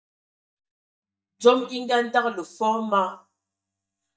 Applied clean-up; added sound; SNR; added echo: neural mask model DeepFilterNet 3.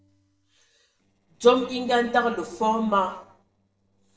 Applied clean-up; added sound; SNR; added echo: neural separator model SepFormer DNS4.